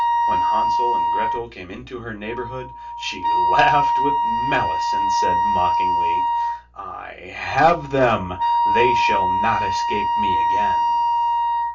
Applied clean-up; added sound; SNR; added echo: none; Wind instrument, woodwind instrument; -5 dB; reverberation time 0.2 s.